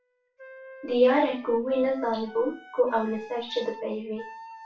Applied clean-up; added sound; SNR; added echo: classical method WPE with log-MMSE.